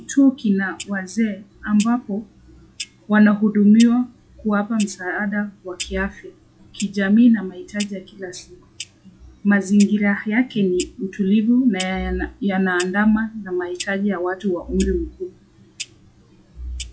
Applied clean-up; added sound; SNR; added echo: classical method log-MMSE.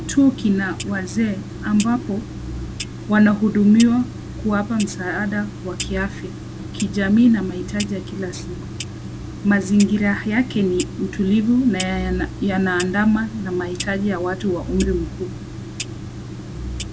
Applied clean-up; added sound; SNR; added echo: none; Clock; 10 dB; none.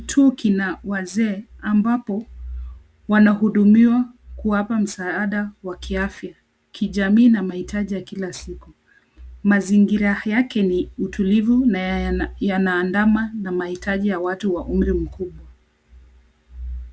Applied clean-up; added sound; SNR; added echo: none; none; none; none.